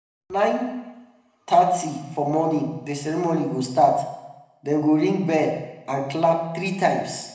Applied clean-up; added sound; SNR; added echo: none; none; none; reverberation time 0.9 s.